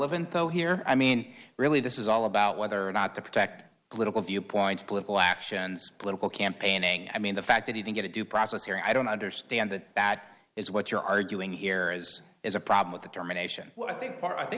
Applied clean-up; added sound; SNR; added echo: none; none; none; none.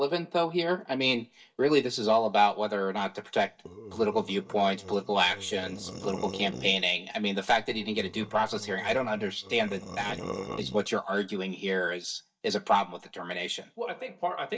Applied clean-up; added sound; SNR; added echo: neural mask model DeepFilterNet 3.